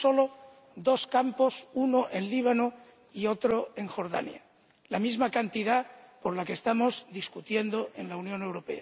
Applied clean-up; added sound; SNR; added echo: none; none; none; none.